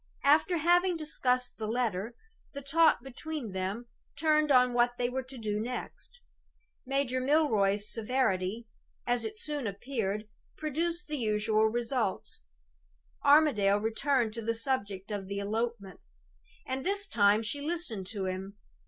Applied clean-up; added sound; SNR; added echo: none; none; none; none.